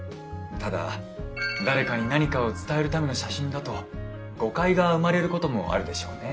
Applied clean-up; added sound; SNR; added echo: none; none; none; none.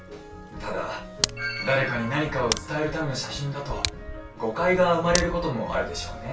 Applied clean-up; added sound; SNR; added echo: none; Tick; 8 dB; reverberation time 0.2 s.